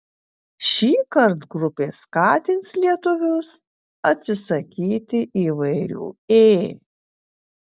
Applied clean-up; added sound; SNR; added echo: none; none; none; none.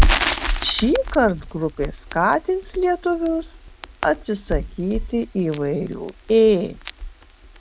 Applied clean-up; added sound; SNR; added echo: none; Crackle; 3 dB; none.